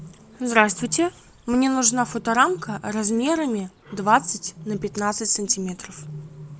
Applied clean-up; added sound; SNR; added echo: none; Bird; 18 dB; none.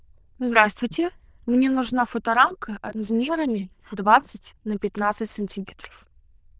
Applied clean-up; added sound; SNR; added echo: neural diffusion model UNIVERSE++.